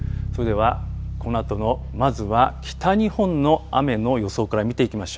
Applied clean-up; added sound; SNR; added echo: none; Bass guitar; 9 dB; none.